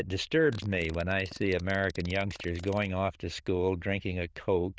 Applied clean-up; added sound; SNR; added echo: neural diffusion model UNIVERSE++.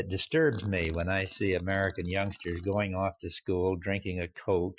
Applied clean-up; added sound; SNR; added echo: classical method Wiener filter.